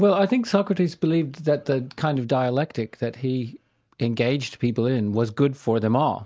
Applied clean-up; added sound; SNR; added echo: none; none; none; none.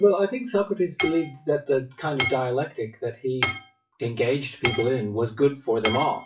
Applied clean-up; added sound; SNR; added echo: classical method WPE with log-MMSE.